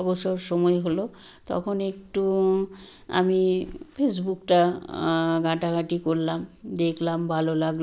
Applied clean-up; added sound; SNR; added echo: none; none; none; none.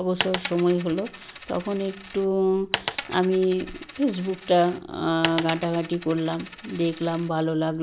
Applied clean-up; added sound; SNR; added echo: none; Coin (dropping); 11 dB; none.